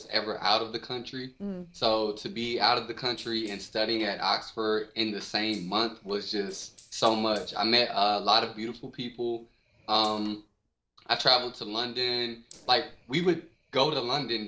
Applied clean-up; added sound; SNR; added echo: neural separator model SepFormer DNS4.